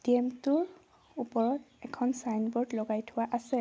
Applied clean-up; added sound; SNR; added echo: none; none; none; none.